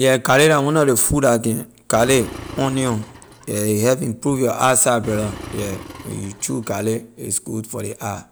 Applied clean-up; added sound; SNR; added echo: none; Engine; 16 dB; none.